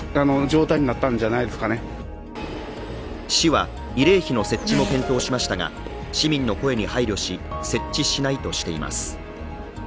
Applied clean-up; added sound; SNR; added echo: none; Race car, auto racing / Accelerating, revving, vroom; 14 dB; none.